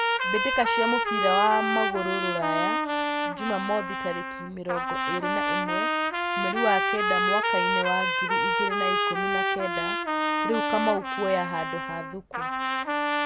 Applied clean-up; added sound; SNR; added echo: none; Trumpet; -3 dB; none.